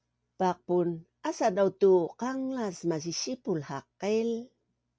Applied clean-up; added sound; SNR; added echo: none; none; none; none.